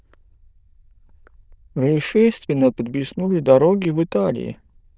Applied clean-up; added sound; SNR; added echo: neural diffusion model UNIVERSE++.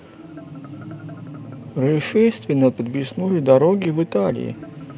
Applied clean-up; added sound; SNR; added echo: none; Marimba, xylophone; 19 dB; none.